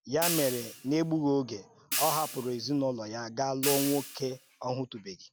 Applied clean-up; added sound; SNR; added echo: none; Hi-hat; 6 dB; none.